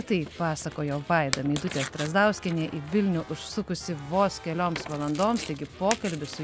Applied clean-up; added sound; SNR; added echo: none; Tearing; 13 dB; none.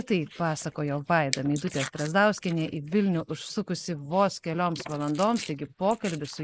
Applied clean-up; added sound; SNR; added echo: neural mask model Resemble Enhance denoiser.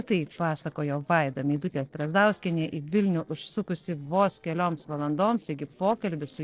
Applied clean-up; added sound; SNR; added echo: neural separator model SepFormer DNS4.